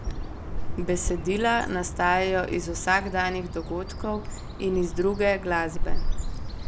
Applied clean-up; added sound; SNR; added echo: none; Bird; 2 dB; none.